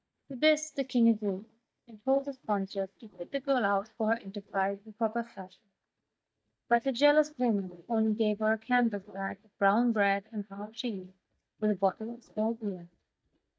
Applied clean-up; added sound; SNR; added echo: neural mask model DeepFilterNet 3.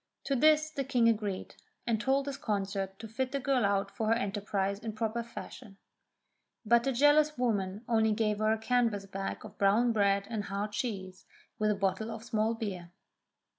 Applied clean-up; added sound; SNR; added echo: none; none; none; none.